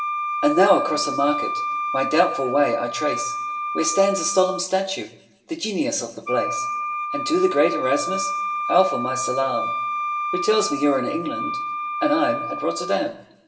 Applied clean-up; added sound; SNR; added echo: none; Wind instrument, woodwind instrument; 4 dB; reverberation time 0.7 s.